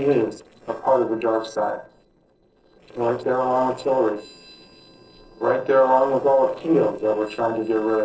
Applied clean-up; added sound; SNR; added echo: neural separator model SepFormer DNS4.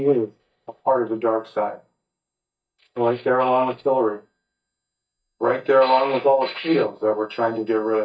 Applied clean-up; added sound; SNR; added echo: neural mask model DeepFilterNet 3.